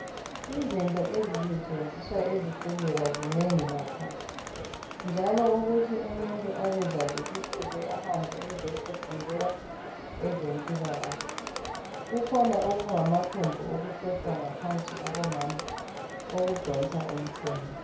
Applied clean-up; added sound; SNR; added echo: none; Crowd; 7 dB; reverberation time 0.6 s.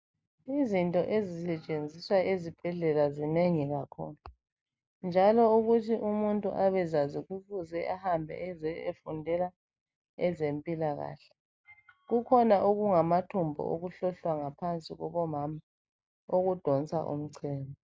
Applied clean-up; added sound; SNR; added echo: none; none; none; none.